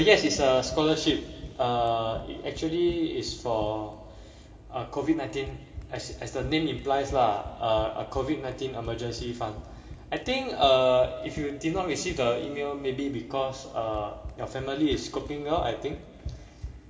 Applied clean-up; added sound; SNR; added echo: none; Run; 16 dB; reverberation time 2.8 s.